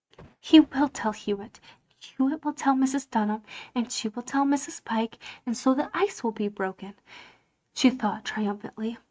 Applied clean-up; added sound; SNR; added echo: neural mask model RNNoise.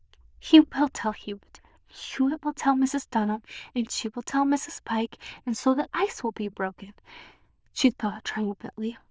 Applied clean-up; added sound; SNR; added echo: neural diffusion model UNIVERSE++.